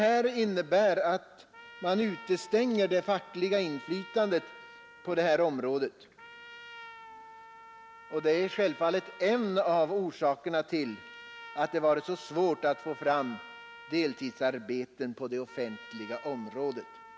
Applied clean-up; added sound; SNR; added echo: none; Trumpet; 19 dB; none.